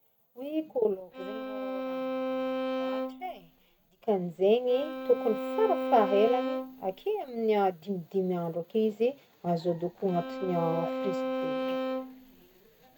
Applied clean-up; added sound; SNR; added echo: none; Bowed string instrument; 4 dB; none.